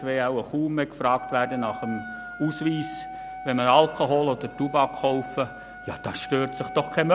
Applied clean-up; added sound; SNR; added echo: none; Wind instrument, woodwind instrument; 13 dB; none.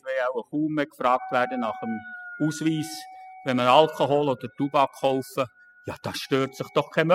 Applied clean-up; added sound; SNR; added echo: classical method spectral subtraction.